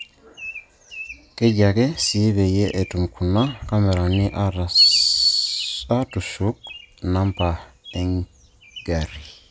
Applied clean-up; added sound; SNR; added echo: none; Bird vocalization, bird call, bird song; 19 dB; none.